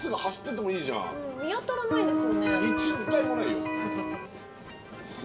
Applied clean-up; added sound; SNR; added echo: none; Electric guitar; -4 dB; reverberation time 0.6 s.